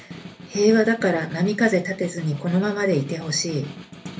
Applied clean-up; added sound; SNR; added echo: none; Snare drum; 16 dB; reverberation time 0.3 s.